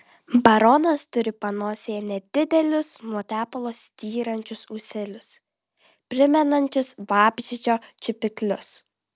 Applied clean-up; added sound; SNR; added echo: none; none; none; none.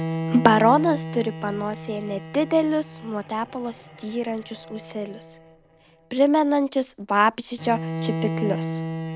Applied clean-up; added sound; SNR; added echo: none; Bowed string instrument; 8 dB; none.